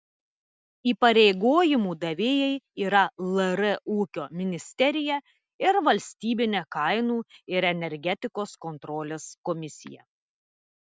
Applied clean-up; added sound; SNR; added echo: none; none; none; none.